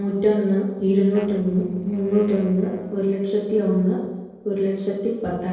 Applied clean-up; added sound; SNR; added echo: neural separator model SepFormer DNS4.